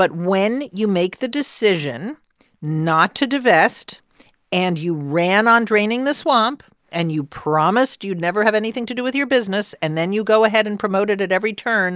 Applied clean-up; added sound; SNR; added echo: none; none; none; none.